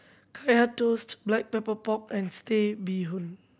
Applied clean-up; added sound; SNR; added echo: none; none; none; none.